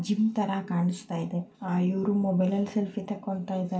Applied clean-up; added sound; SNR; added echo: none; none; none; reverberation time 0.2 s.